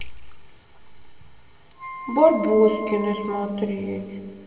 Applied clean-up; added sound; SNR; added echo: none; Wind instrument, woodwind instrument; 13 dB; reverberation time 2.6 s.